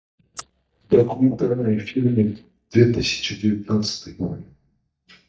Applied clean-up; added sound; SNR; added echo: neural mask model DeepFilterNet 3.